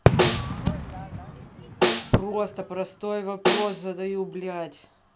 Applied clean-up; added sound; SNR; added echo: none; Snare drum + Fireworks; -4 dB; none.